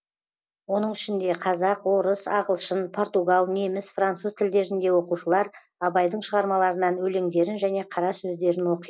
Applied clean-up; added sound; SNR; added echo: none; none; none; none.